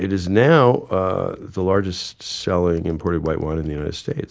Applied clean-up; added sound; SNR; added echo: none; none; none; none.